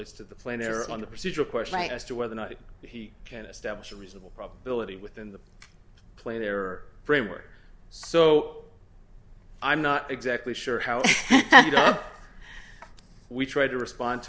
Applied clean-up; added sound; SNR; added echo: none; none; none; none.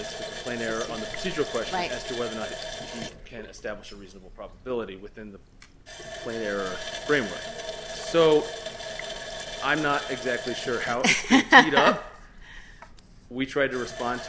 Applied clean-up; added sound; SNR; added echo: none; Water tap, faucet; 11 dB; none.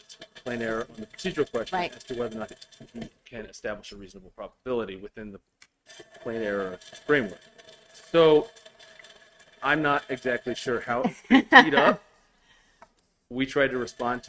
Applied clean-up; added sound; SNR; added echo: neural mask model RNNoise.